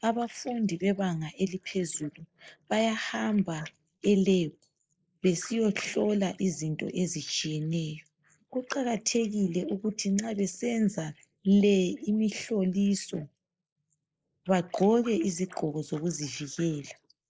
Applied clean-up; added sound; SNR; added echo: neural mask model Resemble Enhance denoiser.